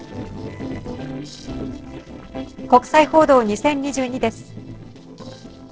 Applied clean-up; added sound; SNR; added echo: neural separator model SepFormer DNS4.